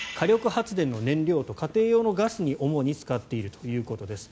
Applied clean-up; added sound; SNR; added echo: none; none; none; none.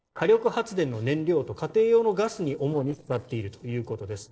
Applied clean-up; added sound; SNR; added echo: neural separator model SepFormer DNS4.